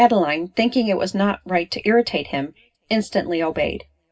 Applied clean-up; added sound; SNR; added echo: none; none; none; reverberation time 0.4 s.